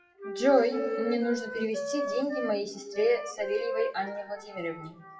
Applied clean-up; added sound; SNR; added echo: classical method WPE with log-MMSE.